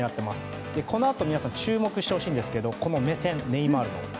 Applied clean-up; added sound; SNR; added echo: none; none; none; none.